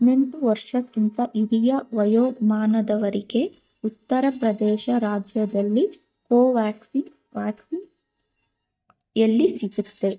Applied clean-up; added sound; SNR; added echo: neural mask model DeepFilterNet 3.